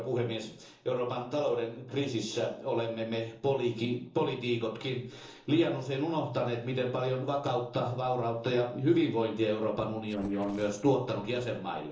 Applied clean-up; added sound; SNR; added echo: neural separator model SepFormer DNS4.